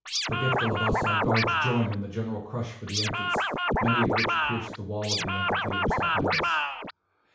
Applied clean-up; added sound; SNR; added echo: none; Scratching (performance technique); -5 dB; reverberation time 0.6 s.